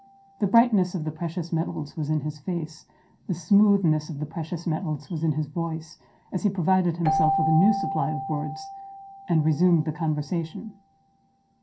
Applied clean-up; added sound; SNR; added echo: none; Keyboard (musical); 9 dB; reverberation time 0.3 s.